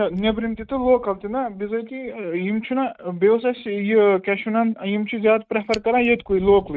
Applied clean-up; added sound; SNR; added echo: neural mask model RNNoise.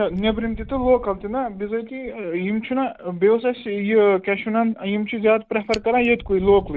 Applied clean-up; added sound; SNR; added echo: none; Fire; 19 dB; none.